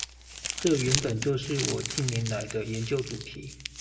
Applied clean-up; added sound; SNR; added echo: none; Crumpling, crinkling; 6 dB; reverberation time 0.7 s.